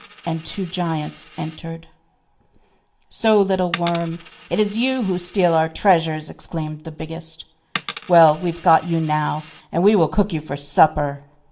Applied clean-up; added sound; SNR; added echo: none; Coin (dropping); 17 dB; reverberation time 0.3 s.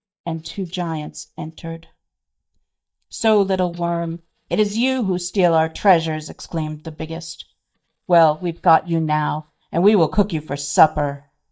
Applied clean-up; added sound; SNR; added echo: neural mask model DeepFilterNet 3.